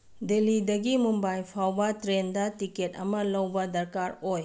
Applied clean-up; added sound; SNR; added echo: none; none; none; none.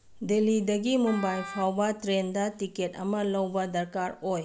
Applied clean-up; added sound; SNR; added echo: none; Wind instrument, woodwind instrument; 14 dB; none.